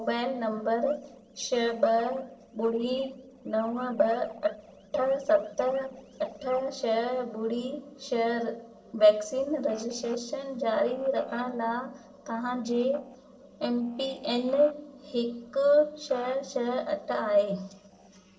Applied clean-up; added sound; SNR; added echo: neural separator model SepFormer DNS4.